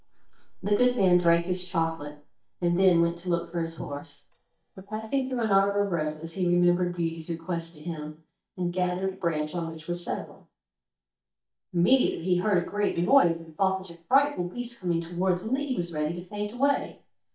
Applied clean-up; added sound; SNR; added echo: neural mask model DeepFilterNet 3.